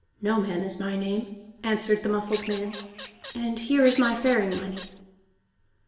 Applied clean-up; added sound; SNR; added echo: none; Bird vocalization, bird call, bird song / Fowl; 15 dB; reverberation time 0.9 s.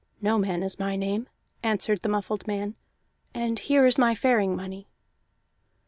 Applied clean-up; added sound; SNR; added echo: none; none; none; none.